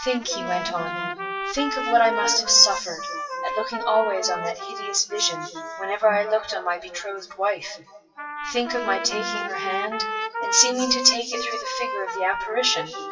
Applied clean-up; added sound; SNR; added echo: classical method WPE with log-MMSE.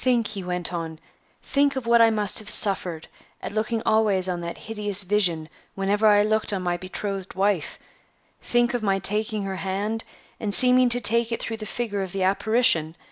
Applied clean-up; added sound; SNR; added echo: none; none; none; none.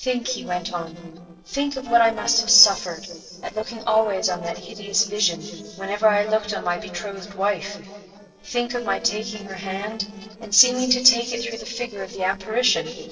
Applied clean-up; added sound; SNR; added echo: neural separator model SepFormer DNS4.